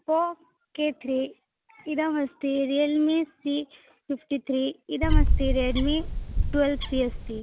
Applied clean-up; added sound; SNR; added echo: none; Bird; -3 dB; none.